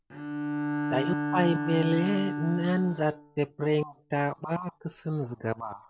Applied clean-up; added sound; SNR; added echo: none; Bowed string instrument; 5 dB; none.